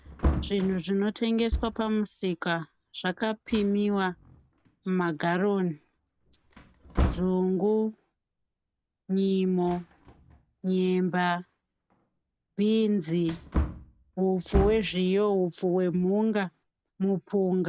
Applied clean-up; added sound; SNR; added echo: none; Wood; 9 dB; none.